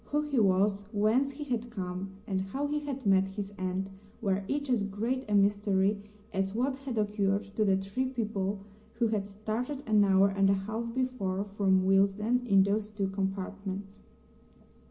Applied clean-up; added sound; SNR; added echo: none; none; none; reverberation time 0.7 s.